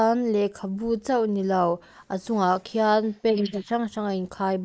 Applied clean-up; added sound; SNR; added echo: neural mask model Resemble Enhance denoiser.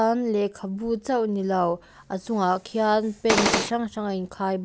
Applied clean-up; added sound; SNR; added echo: none; Gunshot, gunfire; -3 dB; none.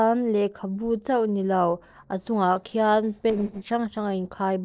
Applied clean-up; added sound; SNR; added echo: neural separator model SepFormer DNS4.